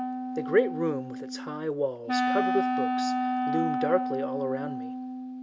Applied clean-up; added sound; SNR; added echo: none; Wind instrument, woodwind instrument; -1 dB; none.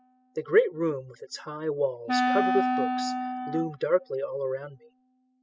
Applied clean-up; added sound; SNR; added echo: classical method spectral subtraction.